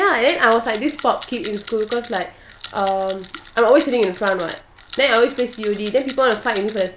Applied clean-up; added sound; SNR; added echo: none; Rattle; 15 dB; none.